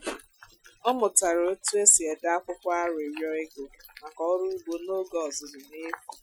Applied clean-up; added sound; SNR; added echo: classical method Wiener filter.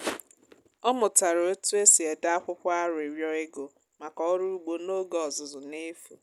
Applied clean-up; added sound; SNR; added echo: none; none; none; none.